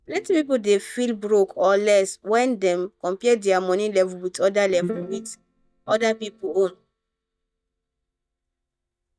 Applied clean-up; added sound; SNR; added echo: neural mask model DeepFilterNet 3.